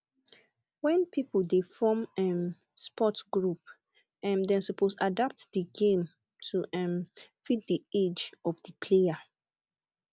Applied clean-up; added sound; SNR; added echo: none; none; none; none.